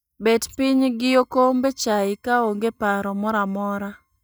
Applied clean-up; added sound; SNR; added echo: neural mask model DeepFilterNet 3.